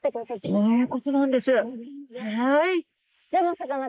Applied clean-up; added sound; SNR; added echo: neural mask model Resemble Enhance denoiser.